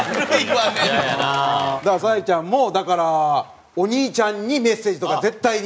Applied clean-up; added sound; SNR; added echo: none; none; none; none.